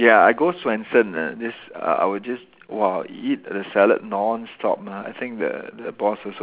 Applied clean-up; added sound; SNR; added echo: none; none; none; none.